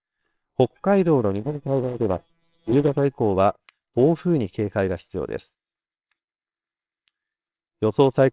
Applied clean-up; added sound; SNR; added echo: neural separator model SepFormer WHAMR!.